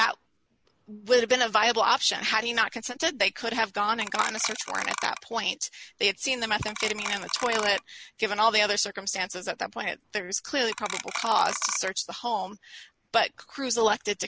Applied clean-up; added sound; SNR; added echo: none; Clock; 8 dB; none.